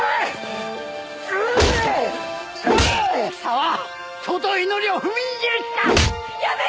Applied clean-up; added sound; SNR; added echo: none; none; none; none.